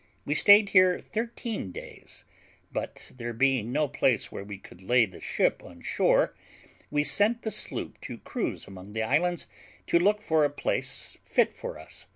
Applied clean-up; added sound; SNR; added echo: none; none; none; none.